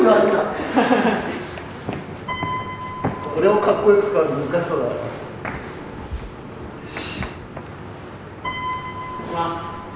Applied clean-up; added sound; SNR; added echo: none; Piano; 14 dB; none.